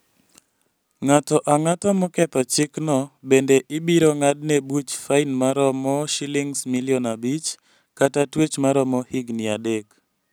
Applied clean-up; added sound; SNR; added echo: none; none; none; none.